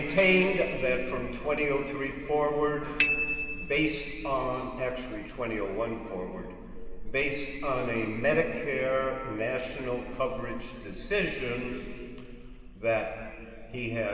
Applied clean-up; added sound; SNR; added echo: none; Bicycle bell; -4 dB; reverberation time 2.9 s.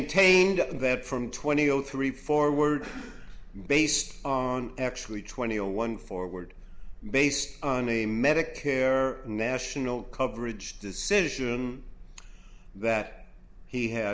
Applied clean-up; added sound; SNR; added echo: none; none; none; none.